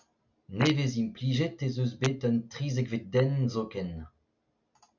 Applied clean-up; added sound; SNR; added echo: none; none; none; none.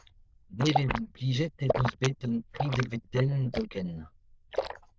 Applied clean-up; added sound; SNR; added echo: neural diffusion model UNIVERSE++.